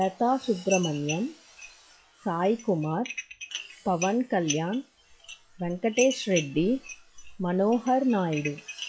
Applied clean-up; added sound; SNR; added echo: classical method log-MMSE.